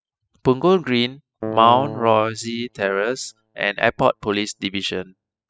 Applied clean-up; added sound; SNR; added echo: classical method spectral subtraction.